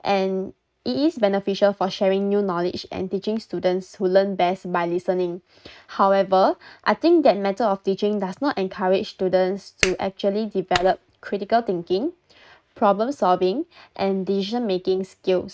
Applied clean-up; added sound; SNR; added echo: neural mask model RNNoise.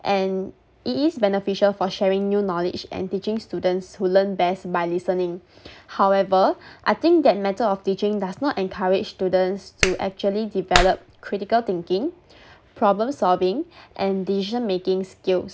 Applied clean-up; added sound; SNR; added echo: none; Clapping; 4 dB; none.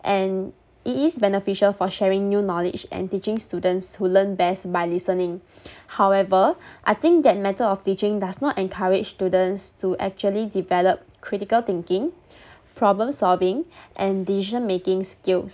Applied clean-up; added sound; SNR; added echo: none; none; none; none.